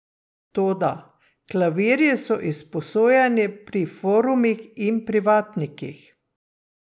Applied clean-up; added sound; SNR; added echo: none; none; none; none.